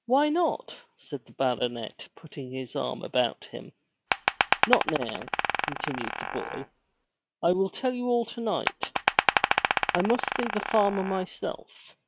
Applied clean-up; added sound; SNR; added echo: neural mask model RNNoise.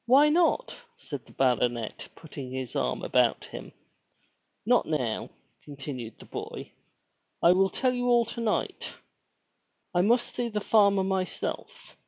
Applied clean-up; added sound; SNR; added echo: none; none; none; none.